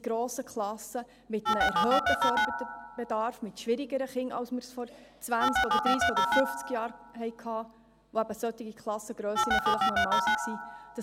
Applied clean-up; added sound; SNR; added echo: none; Telephone; -2 dB; none.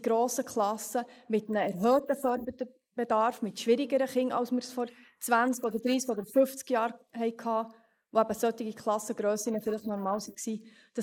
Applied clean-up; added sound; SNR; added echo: neural mask model Resemble Enhance denoiser.